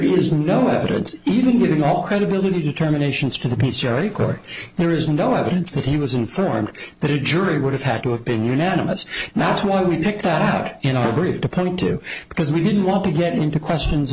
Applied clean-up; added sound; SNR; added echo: none; Snare drum; 15 dB; none.